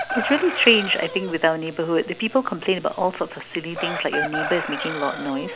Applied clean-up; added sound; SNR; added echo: none; Chicken, rooster; 8 dB; none.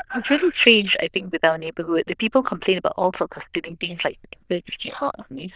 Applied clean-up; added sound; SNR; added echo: neural diffusion model UNIVERSE++.